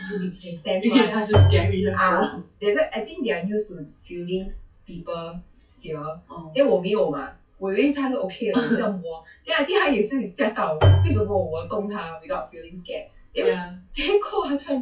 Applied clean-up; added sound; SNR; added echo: classical method WPE with log-MMSE.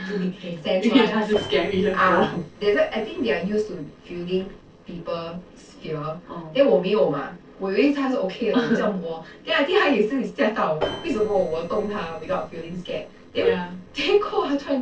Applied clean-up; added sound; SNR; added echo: neural separator model SepFormer DNS4.